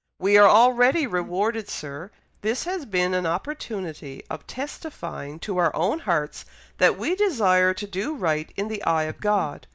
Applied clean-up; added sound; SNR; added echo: neural mask model DeepFilterNet 3.